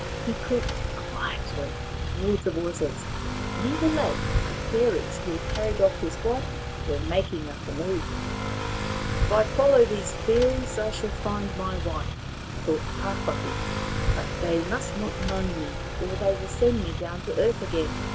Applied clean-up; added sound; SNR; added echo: none; Motorcycle / Accelerating, revving, vroom; 2 dB; none.